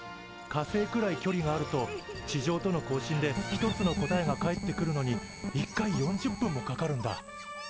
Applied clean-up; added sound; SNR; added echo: none; none; none; none.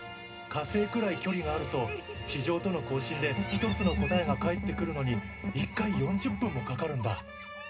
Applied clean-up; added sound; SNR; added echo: none; none; none; reverberation time 0.2 s.